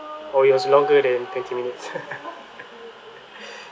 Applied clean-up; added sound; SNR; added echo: none; none; none; none.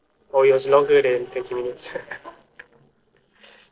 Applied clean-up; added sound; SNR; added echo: neural separator model SepFormer DNS4.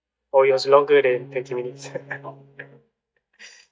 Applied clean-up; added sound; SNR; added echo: neural mask model DeepFilterNet 3.